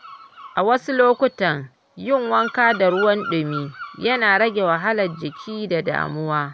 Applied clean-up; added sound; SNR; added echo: none; Bird vocalization, bird call, bird song; 15 dB; none.